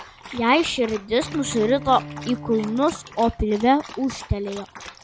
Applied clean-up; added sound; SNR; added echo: none; Bowed string instrument + Dog; 15 dB; none.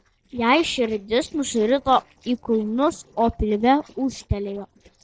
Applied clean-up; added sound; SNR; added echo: neural separator model SepFormer DNS4.